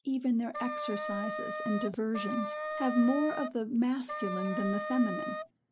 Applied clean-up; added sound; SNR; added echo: none; Wind instrument, woodwind instrument; 5 dB; none.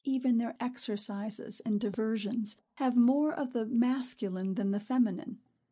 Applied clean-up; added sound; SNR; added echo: none; none; none; none.